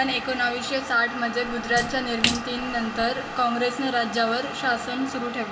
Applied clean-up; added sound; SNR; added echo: none; Splash, splatter; 10 dB; reverberation time 0.2 s.